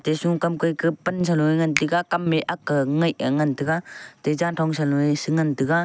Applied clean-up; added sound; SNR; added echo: none; Finger snapping; 14 dB; none.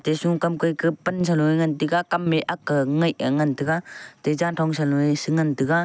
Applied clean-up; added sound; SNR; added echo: none; none; none; none.